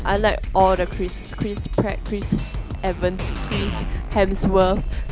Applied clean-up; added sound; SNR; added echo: none; Drum kit; 3 dB; none.